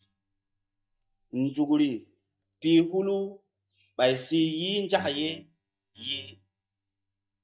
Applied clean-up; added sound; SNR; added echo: neural mask model DeepFilterNet 3.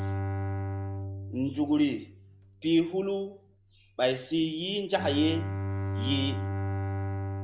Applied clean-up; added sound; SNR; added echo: none; Bowed string instrument; 3 dB; none.